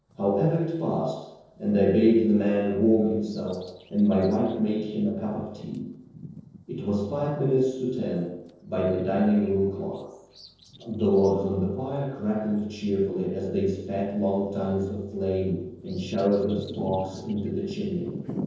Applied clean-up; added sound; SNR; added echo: neural separator model SepFormer DNS4.